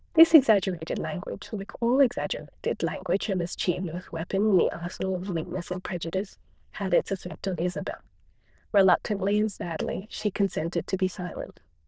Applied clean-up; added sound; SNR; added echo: neural diffusion model UNIVERSE++.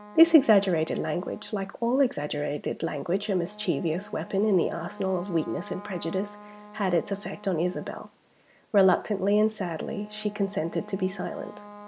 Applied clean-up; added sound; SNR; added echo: none; Wind instrument, woodwind instrument; 20 dB; none.